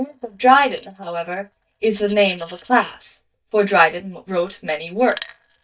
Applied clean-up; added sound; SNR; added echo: neural mask model DeepFilterNet 3.